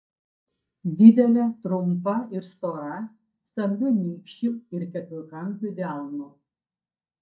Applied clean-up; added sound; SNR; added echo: neural mask model DeepFilterNet 3.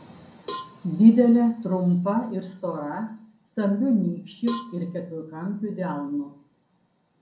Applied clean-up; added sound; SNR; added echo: none; Cowbell; 17 dB; reverberation time 0.5 s.